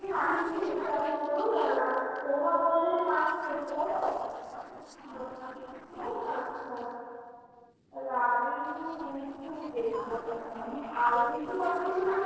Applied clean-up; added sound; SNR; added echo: neural separator model SepFormer DNS4.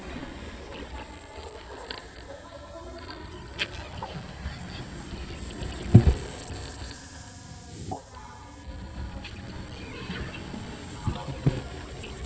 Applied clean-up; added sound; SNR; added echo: neural mask model DeepFilterNet 3.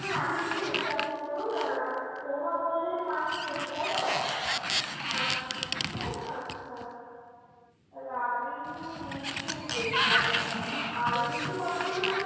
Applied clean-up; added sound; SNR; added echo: none; Sliding door; 1 dB; reverberation time 2.2 s.